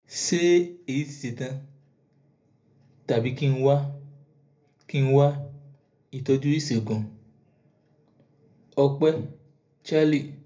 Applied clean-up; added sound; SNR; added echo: none; none; none; reverberation time 0.3 s.